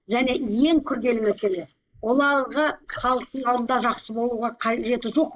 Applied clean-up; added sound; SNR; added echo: neural mask model Resemble Enhance denoiser.